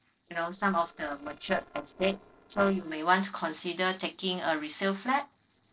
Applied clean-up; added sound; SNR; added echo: neural separator model SepFormer DNS4.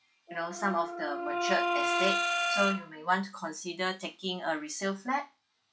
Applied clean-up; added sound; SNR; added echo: classical method log-MMSE.